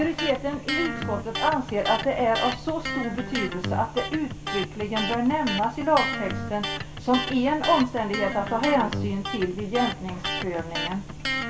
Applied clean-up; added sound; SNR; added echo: none; Electric guitar; 6 dB; reverberation time 0.3 s.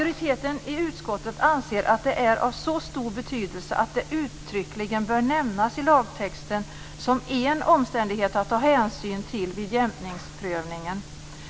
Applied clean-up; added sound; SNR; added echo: none; none; none; none.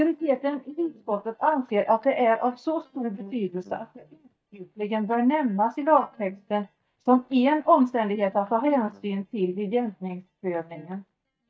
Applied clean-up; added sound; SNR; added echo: neural mask model DeepFilterNet 3.